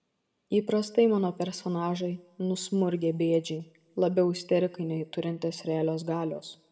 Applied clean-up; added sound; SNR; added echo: none; none; none; reverberation time 0.5 s.